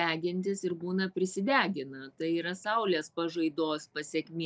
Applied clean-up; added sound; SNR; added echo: none; none; none; none.